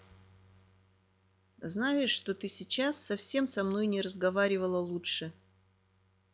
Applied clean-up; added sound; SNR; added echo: none; none; none; none.